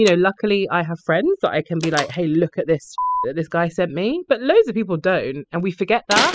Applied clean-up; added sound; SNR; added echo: classical method spectral subtraction.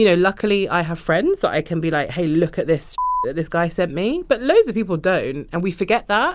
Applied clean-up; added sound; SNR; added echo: none; none; none; none.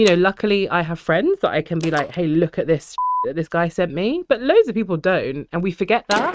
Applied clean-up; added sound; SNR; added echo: neural mask model RNNoise.